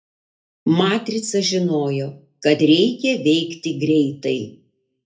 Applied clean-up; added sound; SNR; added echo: none; none; none; reverberation time 0.3 s.